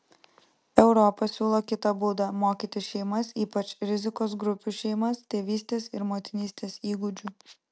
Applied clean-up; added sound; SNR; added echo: none; none; none; none.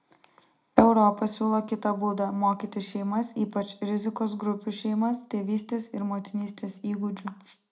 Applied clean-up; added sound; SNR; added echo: none; none; none; reverberation time 0.2 s.